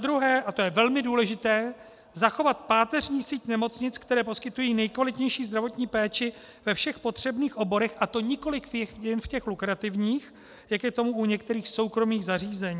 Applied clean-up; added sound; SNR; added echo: none; none; none; none.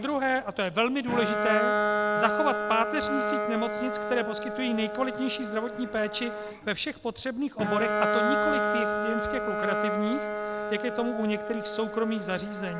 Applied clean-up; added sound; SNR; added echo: none; Bowed string instrument; 0 dB; none.